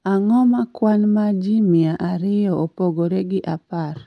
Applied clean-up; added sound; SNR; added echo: none; none; none; none.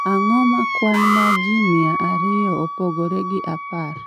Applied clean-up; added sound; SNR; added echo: none; Alarm + Wind instrument, woodwind instrument; 2 dB; none.